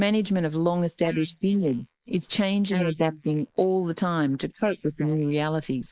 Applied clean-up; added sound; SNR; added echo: neural mask model Resemble Enhance denoiser.